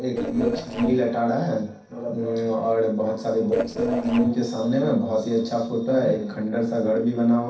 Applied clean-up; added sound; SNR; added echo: neural separator model SepFormer DNS4.